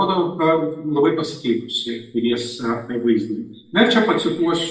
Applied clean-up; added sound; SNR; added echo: none; none; none; reverberation time 0.6 s.